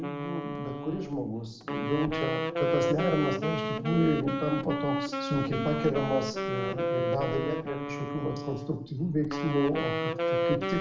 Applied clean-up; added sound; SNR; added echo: none; Wind instrument, woodwind instrument; 1 dB; reverberation time 1.0 s.